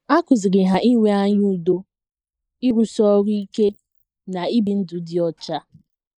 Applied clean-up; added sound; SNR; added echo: neural mask model Resemble Enhance denoiser.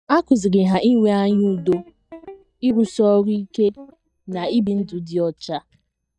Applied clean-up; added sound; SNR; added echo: neural mask model DeepFilterNet 3.